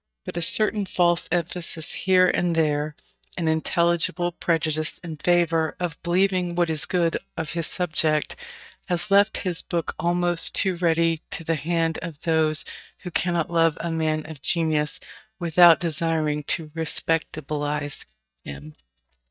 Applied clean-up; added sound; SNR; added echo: neural mask model DeepFilterNet 3.